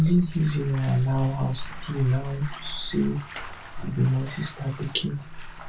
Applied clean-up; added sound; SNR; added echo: none; Bathtub (filling or washing); 10 dB; reverberation time 0.2 s.